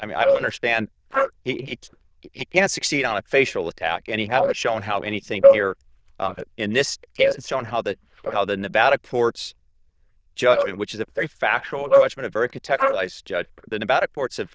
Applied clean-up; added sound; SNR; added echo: neural diffusion model UNIVERSE++.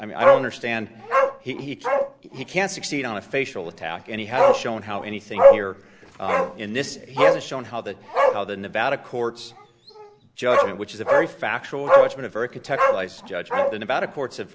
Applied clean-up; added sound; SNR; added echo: none; Bark; -5 dB; none.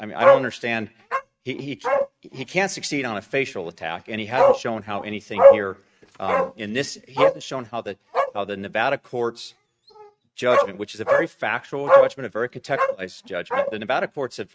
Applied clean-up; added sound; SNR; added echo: neural mask model RNNoise.